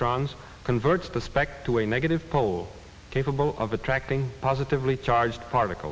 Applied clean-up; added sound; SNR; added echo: none; none; none; none.